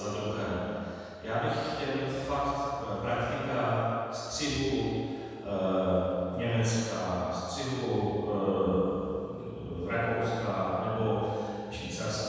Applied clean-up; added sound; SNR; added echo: none; none; none; reverberation time 2.1 s.